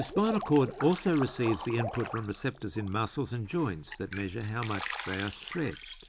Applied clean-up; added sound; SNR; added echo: none; Drip; 10 dB; none.